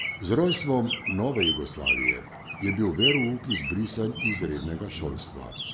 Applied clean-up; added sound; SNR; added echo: none; Bird; 1 dB; none.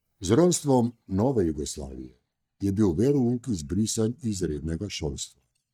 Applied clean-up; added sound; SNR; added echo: neural mask model DeepFilterNet 3.